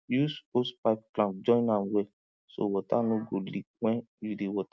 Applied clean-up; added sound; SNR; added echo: none; none; none; none.